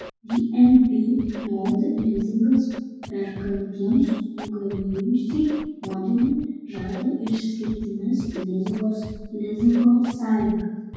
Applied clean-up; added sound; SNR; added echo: none; Scratching (performance technique); 17 dB; reverberation time 1.3 s.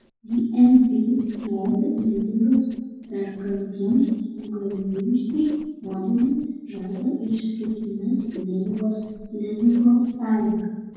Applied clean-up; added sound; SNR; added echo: neural separator model SepFormer DNS4.